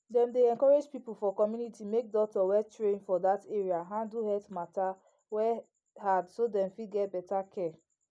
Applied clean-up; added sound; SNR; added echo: none; none; none; none.